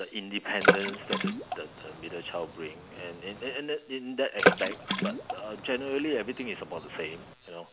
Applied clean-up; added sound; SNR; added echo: none; Water / Splash, splatter; -4 dB; none.